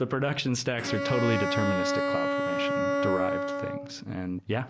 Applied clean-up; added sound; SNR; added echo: none; Bowed string instrument; -1 dB; none.